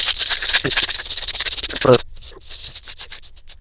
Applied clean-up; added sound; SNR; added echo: neural diffusion model UNIVERSE++.